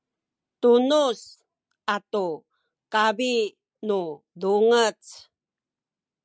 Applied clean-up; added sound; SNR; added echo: none; none; none; none.